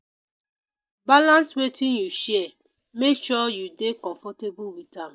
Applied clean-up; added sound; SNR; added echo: neural mask model DeepFilterNet 3.